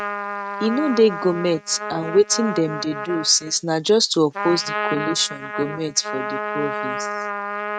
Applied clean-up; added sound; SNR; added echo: neural mask model RNNoise.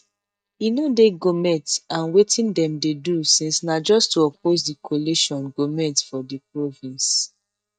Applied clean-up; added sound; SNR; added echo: neural mask model DeepFilterNet 3.